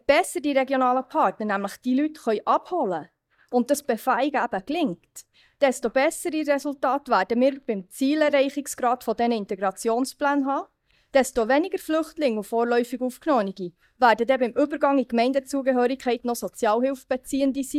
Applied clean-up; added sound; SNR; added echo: neural mask model DeepFilterNet 3.